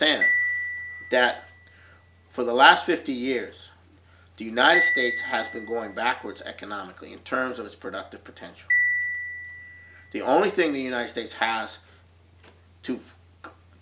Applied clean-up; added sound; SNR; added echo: none; Marimba, xylophone; 4 dB; none.